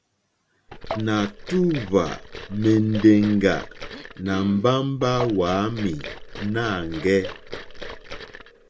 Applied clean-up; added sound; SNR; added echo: none; Cough + Liquid; 12 dB; none.